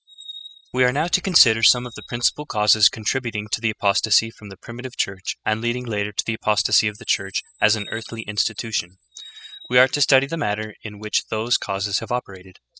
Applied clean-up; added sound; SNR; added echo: classical method spectral subtraction.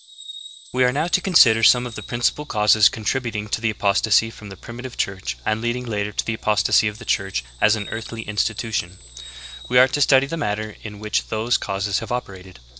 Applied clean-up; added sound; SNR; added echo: none; Bird vocalization, bird call, bird song; 20 dB; none.